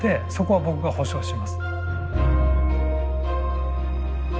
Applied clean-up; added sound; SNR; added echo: none; none; none; none.